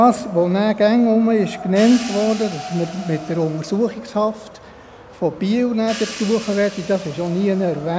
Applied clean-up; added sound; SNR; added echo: none; Crash cymbal / Hi-hat + Wind; 15 dB; none.